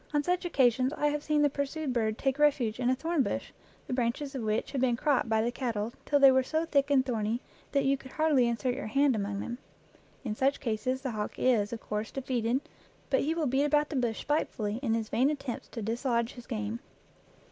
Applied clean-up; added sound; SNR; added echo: none; none; none; none.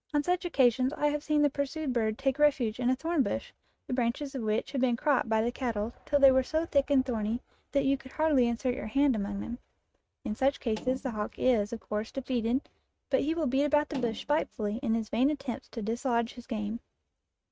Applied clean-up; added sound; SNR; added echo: neural mask model RNNoise.